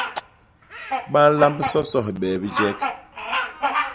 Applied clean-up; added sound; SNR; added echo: none; Bird vocalization, bird call, bird song; 5 dB; none.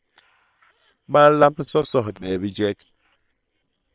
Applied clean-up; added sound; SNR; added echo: neural separator model SepFormer WHAM!.